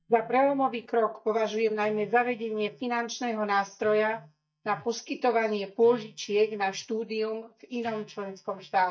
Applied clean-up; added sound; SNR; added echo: neural mask model DeepFilterNet 3.